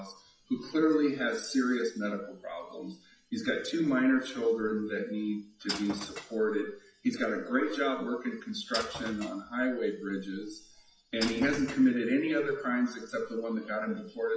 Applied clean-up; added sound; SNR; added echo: classical method WPE with log-MMSE.